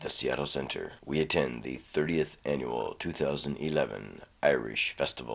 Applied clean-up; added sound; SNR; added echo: none; none; none; none.